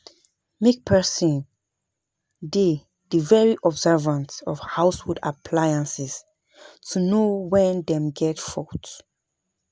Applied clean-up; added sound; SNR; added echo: none; none; none; none.